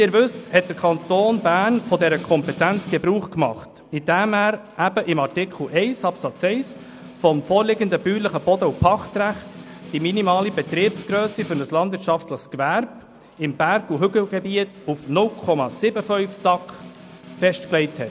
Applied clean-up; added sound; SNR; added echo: none; Snare drum; 19 dB; none.